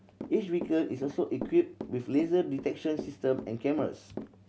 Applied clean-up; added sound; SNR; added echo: none; Walk, footsteps / Run; 13 dB; none.